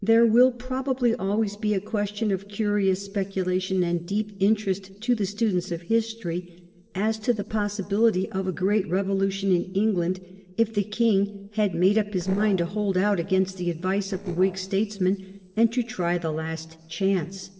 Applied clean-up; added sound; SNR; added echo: neural separator model SepFormer DNS4.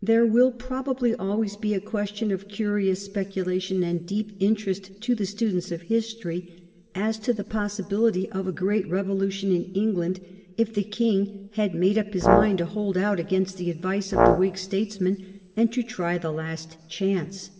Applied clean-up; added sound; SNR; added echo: none; Brass instrument; 1 dB; reverberation time 1.9 s.